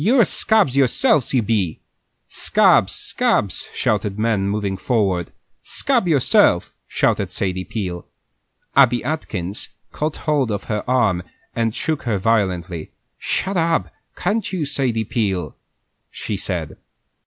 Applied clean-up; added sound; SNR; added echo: none; none; none; none.